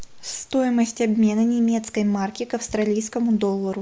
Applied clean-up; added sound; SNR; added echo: none; none; none; none.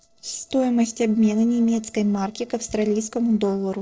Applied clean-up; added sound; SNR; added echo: neural separator model SepFormer DNS4.